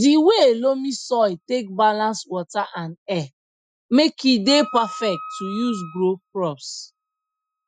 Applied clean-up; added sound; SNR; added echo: classical method Wiener filter.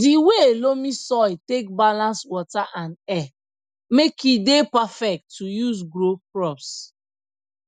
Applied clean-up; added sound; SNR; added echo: none; none; none; none.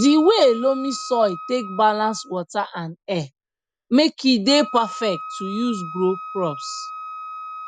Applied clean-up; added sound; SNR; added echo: none; Wind instrument, woodwind instrument; 14 dB; none.